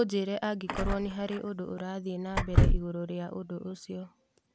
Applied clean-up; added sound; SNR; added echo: none; Door / Car; -4 dB; none.